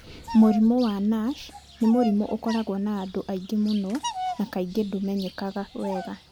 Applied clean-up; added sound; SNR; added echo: none; Bird vocalization, bird call, bird song; 13 dB; none.